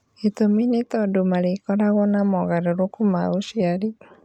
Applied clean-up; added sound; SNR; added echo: none; none; none; none.